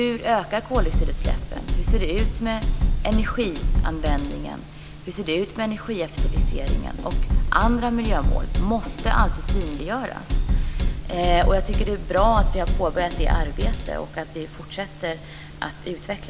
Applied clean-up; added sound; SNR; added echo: none; Drum kit; -5 dB; none.